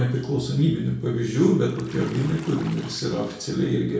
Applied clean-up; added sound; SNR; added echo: none; Bathtub (filling or washing) / Splash, splatter; 20 dB; reverberation time 0.5 s.